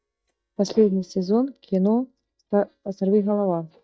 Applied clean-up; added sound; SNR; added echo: neural mask model DeepFilterNet 3.